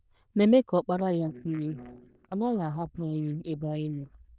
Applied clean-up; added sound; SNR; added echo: neural diffusion model UNIVERSE++.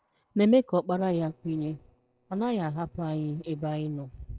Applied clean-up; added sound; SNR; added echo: neural separator model SepFormer DNS4.